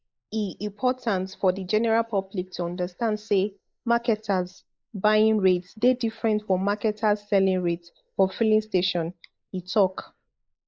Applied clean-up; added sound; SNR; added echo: neural mask model Resemble Enhance denoiser.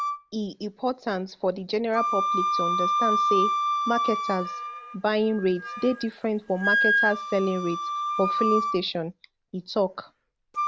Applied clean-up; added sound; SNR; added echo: none; Wind instrument, woodwind instrument; 0 dB; none.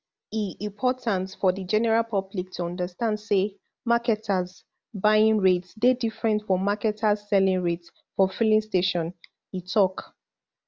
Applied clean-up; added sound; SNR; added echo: none; none; none; none.